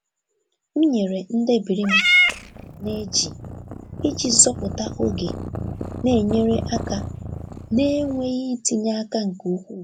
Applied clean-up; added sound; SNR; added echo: none; Meow / Purr; 4 dB; none.